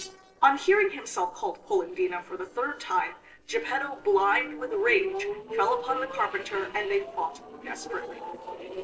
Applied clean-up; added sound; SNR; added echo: neural separator model SepFormer DNS4.